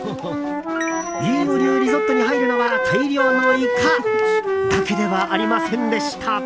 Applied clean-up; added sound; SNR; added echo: none; Wind instrument, woodwind instrument; -1 dB; none.